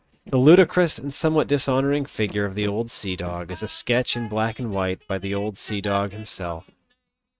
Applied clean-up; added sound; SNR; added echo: neural mask model RNNoise.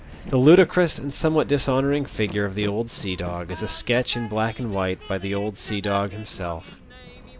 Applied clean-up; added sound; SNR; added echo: none; Train; 17 dB; none.